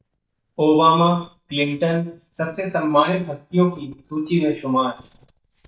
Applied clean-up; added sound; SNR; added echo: neural mask model DeepFilterNet 3.